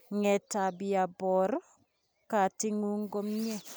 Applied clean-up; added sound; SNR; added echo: none; none; none; none.